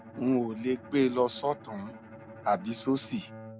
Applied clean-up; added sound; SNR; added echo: none; Bowed string instrument; 17 dB; none.